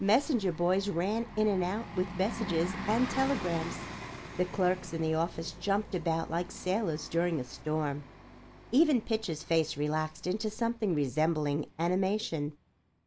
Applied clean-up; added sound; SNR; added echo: none; Bus; 13 dB; none.